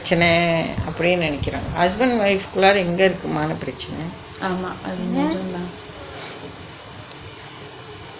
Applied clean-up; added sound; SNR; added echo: none; none; none; none.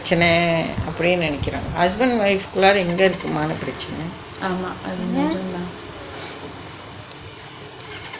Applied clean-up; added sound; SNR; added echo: none; Engine starting; 18 dB; none.